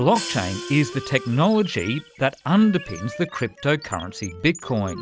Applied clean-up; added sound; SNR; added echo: none; Wind instrument, woodwind instrument + Hi-hat; 15 dB; none.